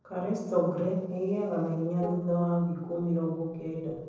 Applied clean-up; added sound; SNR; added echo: neural separator model SepFormer DNS4.